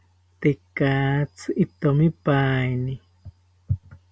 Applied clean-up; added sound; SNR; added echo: none; none; none; none.